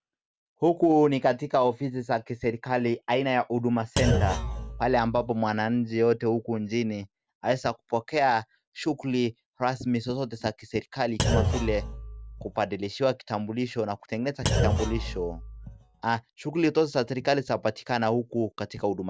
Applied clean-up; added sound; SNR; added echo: none; Thump, thud; 2 dB; none.